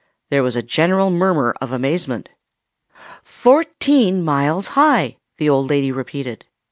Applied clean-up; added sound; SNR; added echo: none; none; none; none.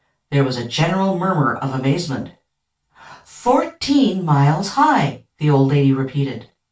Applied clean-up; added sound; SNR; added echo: none; none; none; reverberation time 0.2 s.